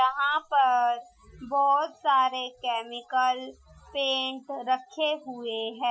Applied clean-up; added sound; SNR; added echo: classical method Wiener filter.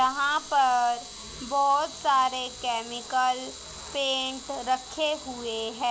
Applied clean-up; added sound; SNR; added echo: none; Camera; 15 dB; none.